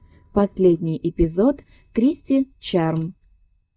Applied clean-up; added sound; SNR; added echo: neural mask model DeepFilterNet 3.